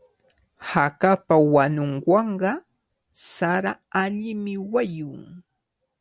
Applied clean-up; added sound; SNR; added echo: none; none; none; none.